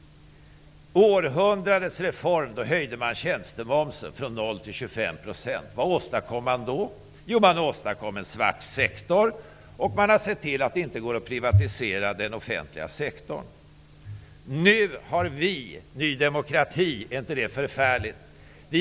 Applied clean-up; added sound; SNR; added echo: none; none; none; none.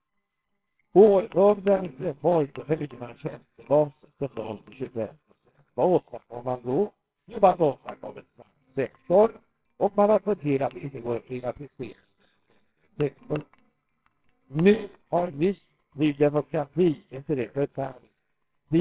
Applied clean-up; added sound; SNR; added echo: neural separator model SepFormer WHAMR!.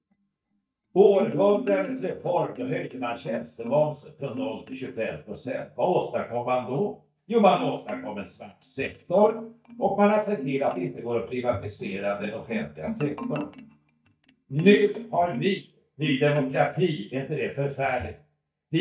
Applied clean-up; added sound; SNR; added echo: neural mask model DeepFilterNet 3.